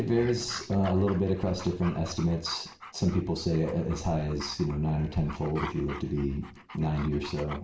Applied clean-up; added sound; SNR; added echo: none; Dog; 16 dB; reverberation time 0.4 s.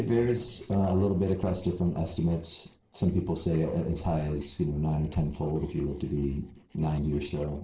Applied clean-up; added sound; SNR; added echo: neural separator model SepFormer DNS4.